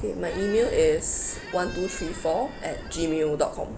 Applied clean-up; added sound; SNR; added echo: none; Squeak; 17 dB; none.